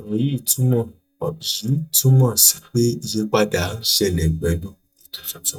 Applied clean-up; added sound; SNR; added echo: neural mask model DeepFilterNet 3.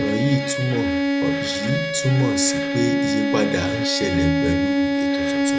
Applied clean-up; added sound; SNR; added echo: none; Bowed string instrument; -2 dB; none.